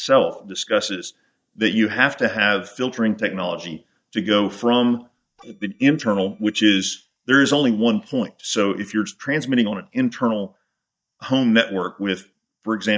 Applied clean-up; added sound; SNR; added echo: neural mask model DeepFilterNet 3.